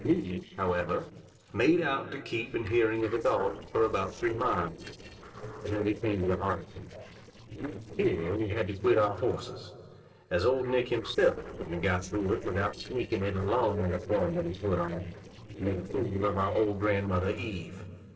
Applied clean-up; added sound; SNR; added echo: neural separator model SepFormer DNS4.